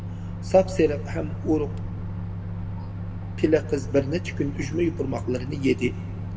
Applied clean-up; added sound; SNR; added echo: none; Microwave oven; 5 dB; reverberation time 1.0 s.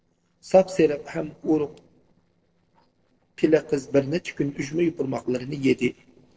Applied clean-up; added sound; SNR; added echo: neural separator model SepFormer DNS4.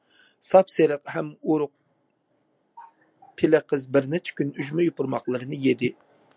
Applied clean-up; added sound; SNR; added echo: none; none; none; none.